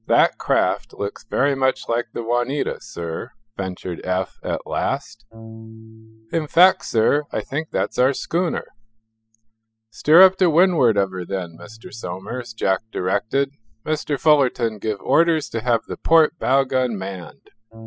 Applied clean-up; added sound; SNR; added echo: classical method spectral subtraction.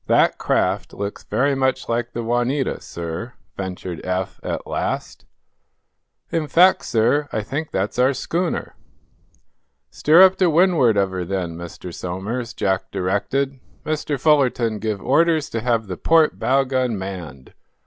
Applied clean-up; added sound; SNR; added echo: none; none; none; none.